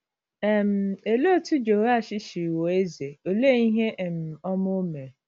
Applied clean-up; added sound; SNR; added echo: none; none; none; none.